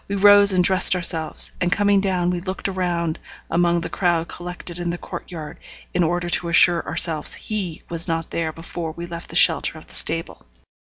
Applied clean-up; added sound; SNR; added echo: none; none; none; none.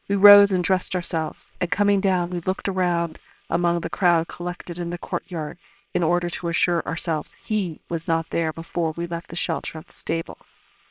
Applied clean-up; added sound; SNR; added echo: neural separator model SepFormer WHAMR!.